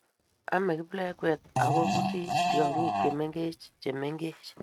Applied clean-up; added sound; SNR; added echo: neural mask model RNNoise.